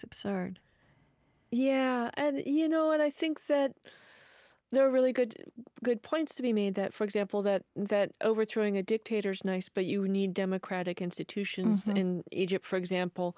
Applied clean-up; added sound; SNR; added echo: none; none; none; none.